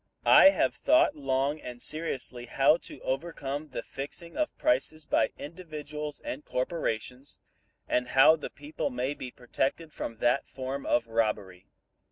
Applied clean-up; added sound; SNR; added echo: none; none; none; none.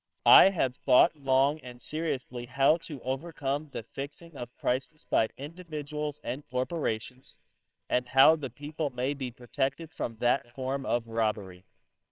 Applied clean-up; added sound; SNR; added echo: neural separator model SepFormer WHAMR!.